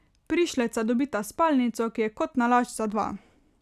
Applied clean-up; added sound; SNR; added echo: none; none; none; none.